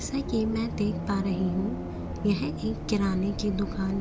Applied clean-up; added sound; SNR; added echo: none; Bus; 5 dB; none.